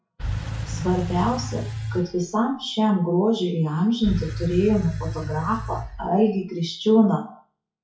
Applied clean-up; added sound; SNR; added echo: classical method WPE with log-MMSE.